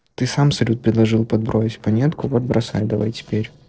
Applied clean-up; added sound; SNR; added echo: neural separator model SepFormer DNS4.